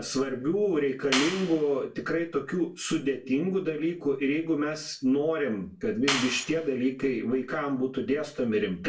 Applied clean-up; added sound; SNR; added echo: none; Clapping; 4 dB; reverberation time 0.3 s.